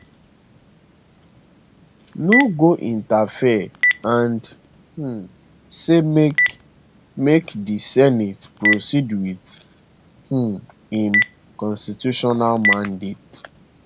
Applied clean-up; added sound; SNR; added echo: none; Telephone; 6 dB; none.